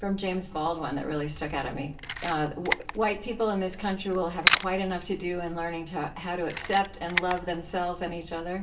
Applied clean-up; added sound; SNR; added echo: none; Camera; 5 dB; reverberation time 0.3 s.